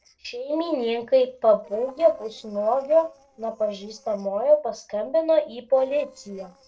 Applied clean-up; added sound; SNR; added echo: neural separator model SepFormer DNS4.